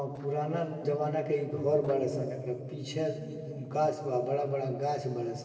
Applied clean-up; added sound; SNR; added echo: neural separator model SepFormer DNS4.